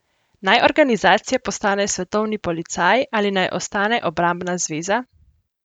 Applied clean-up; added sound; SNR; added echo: none; none; none; none.